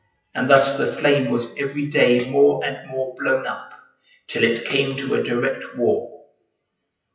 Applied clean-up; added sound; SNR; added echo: classical method WPE with log-MMSE.